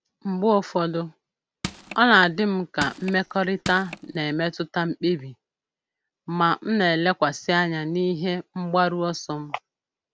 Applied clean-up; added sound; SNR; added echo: none; Crushing; 13 dB; none.